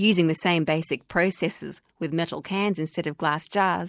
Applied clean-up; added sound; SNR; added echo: none; none; none; none.